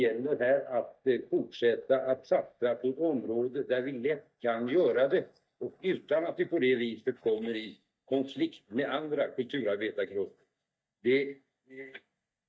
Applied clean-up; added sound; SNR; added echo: neural mask model DeepFilterNet 3.